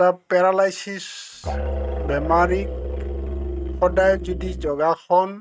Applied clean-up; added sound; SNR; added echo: neural mask model RNNoise.